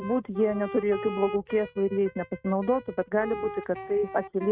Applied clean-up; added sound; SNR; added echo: neural mask model RNNoise.